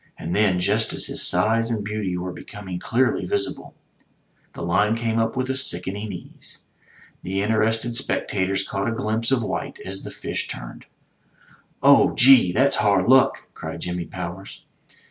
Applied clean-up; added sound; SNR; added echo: none; none; none; none.